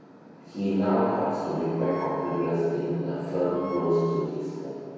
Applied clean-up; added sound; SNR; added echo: none; Wind instrument, woodwind instrument; 15 dB; reverberation time 2.2 s.